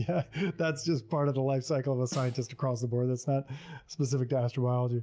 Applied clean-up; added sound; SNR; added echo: none; Snare drum; 20 dB; none.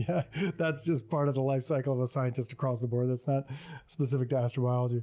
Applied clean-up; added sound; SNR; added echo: none; none; none; none.